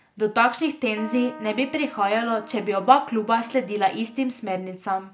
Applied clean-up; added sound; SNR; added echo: none; Keyboard (musical); 19 dB; none.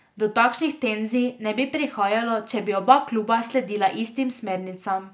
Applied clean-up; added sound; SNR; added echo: none; none; none; none.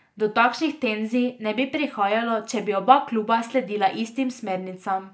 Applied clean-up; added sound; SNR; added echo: neural mask model Resemble Enhance denoiser.